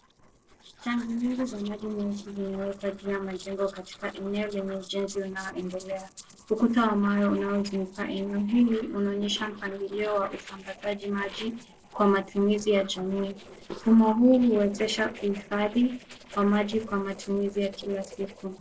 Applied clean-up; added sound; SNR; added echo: neural separator model SepFormer DNS4.